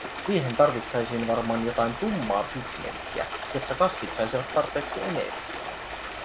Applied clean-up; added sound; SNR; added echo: none; Stream; 7 dB; none.